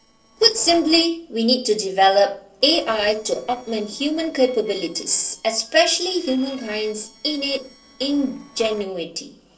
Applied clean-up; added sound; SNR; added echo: neural separator model SepFormer DNS4.